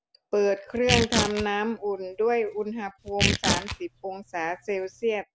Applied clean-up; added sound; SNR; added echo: none; Tearing; 2 dB; none.